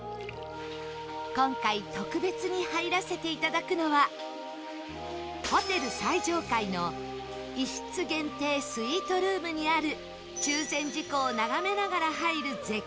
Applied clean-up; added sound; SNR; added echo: none; none; none; none.